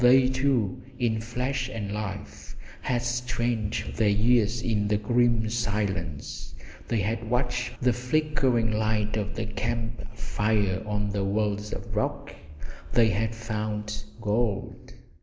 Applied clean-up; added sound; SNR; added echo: none; none; none; none.